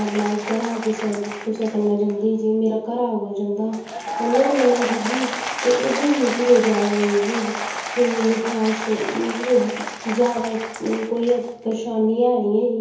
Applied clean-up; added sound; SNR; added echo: none; Applause / Crowd; 9 dB; reverberation time 0.7 s.